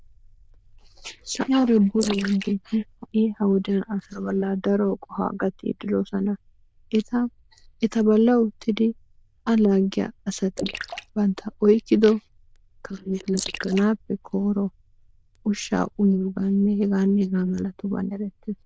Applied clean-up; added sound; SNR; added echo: neural diffusion model UNIVERSE++.